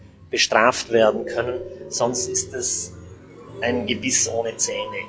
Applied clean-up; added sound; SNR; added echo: classical method log-MMSE.